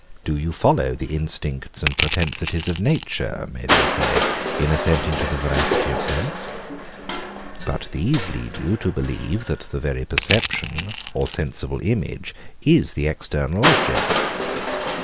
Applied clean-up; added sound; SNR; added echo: none; Crushing + Crushing; 3 dB; none.